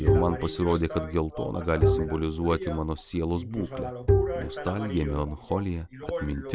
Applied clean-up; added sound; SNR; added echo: none; Bowed string instrument; 0 dB; none.